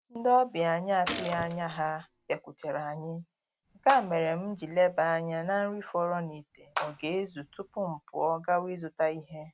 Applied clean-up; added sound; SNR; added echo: none; Gunshot, gunfire + Water / Splash, splatter; 11 dB; none.